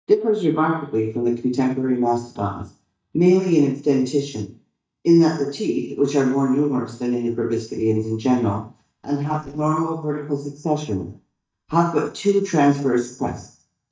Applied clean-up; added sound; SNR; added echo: neural mask model DeepFilterNet 3.